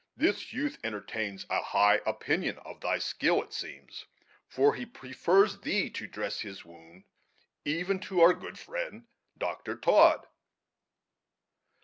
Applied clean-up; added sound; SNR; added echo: none; none; none; none.